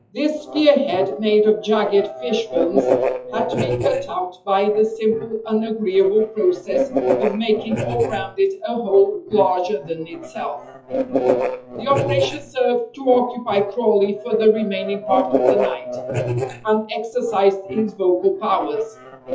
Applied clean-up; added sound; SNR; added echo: classical method WPE with log-MMSE.